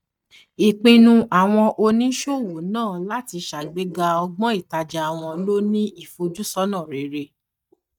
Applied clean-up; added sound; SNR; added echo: neural mask model DeepFilterNet 3.